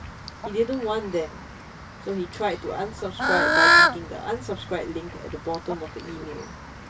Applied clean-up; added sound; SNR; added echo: none; Bird / Fowl; -4 dB; reverberation time 0.1 s.